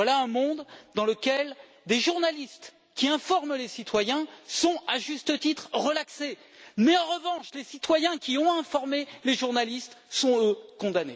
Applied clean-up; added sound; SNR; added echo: none; none; none; none.